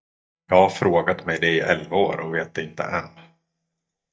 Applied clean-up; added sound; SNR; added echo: neural mask model DeepFilterNet 3.